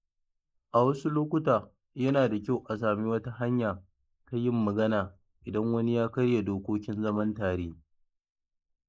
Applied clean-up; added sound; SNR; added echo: neural mask model Resemble Enhance denoiser.